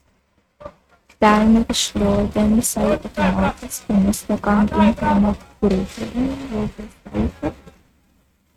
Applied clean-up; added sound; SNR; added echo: neural mask model RNNoise.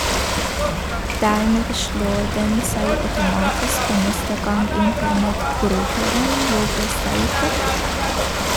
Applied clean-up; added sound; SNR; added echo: none; Ocean / Boat, Water vehicle; -2 dB; none.